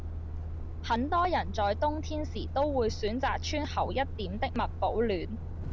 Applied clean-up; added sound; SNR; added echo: none; Truck; 4 dB; none.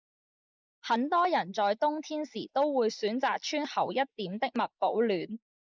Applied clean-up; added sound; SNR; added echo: neural mask model Resemble Enhance denoiser.